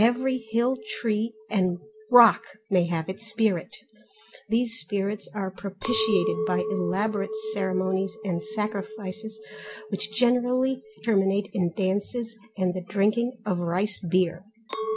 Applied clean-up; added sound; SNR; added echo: none; Chink, clink; 11 dB; none.